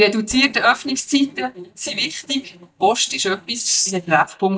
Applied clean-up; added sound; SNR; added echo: neural mask model DeepFilterNet 3.